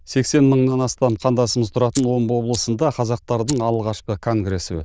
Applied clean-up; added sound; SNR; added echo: neural diffusion model UNIVERSE++.